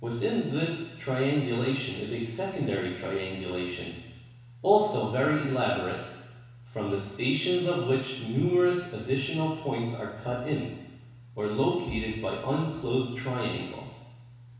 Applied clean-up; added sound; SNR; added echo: none; none; none; reverberation time 1.1 s.